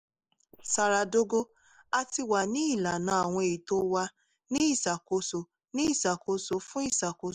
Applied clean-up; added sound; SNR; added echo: neural mask model Resemble Enhance denoiser.